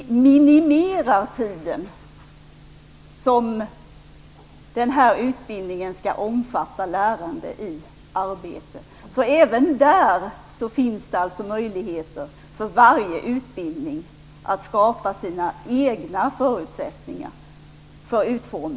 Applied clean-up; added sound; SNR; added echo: none; none; none; none.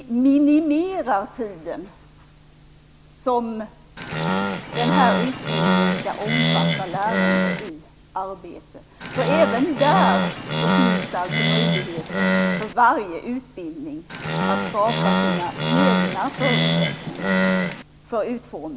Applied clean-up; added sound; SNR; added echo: none; Animal; -3 dB; none.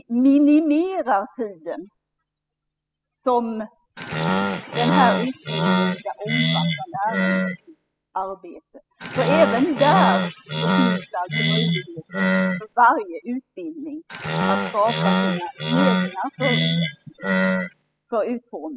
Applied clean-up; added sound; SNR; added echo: classical method spectral subtraction.